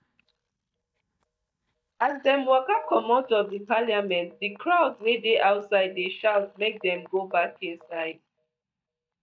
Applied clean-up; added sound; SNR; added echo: neural mask model DeepFilterNet 3.